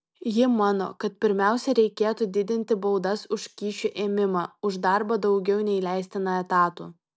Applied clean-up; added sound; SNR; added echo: none; none; none; none.